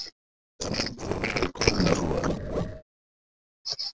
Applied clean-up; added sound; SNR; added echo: neural separator model SepFormer DNS4.